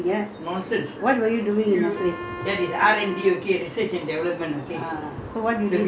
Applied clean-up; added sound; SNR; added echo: none; Wind instrument, woodwind instrument; 13 dB; none.